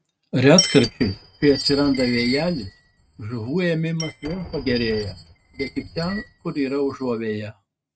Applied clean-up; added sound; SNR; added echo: neural mask model RNNoise.